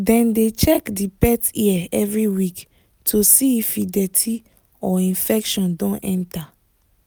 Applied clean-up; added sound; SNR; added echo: none; none; none; none.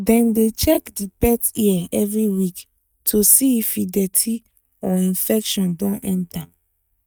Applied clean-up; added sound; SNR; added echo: neural mask model DeepFilterNet 3.